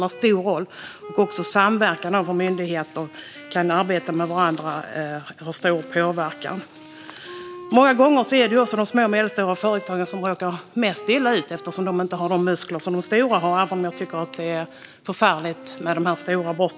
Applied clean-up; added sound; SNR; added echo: none; Wind instrument, woodwind instrument; 18 dB; none.